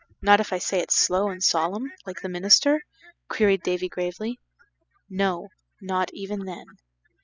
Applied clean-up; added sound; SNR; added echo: classical method spectral subtraction.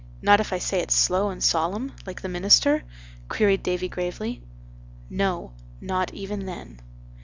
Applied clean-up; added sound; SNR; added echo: none; none; none; none.